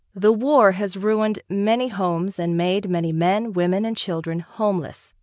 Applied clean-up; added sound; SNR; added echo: none; none; none; none.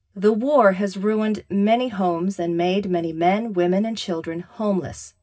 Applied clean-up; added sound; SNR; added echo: none; none; none; reverberation time 0.4 s.